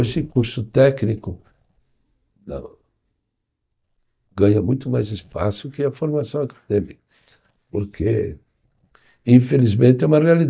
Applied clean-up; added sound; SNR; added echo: neural mask model DeepFilterNet 3.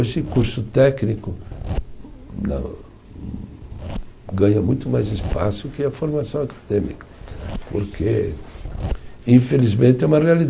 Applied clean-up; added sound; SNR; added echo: none; Zipper (clothing); 11 dB; none.